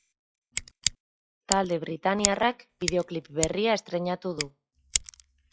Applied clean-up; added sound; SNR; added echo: classical method log-MMSE.